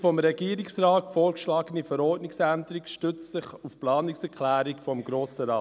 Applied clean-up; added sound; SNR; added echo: none; none; none; none.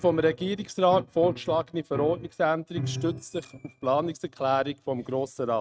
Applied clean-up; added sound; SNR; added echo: neural mask model RNNoise.